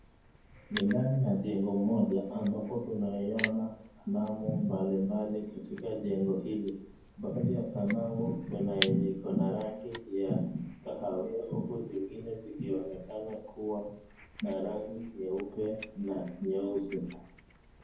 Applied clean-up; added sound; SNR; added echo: none; Crushing; 11 dB; reverberation time 0.9 s.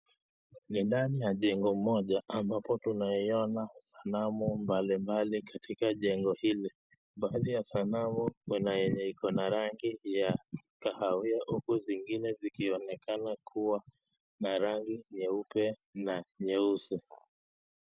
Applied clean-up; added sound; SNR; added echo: none; none; none; none.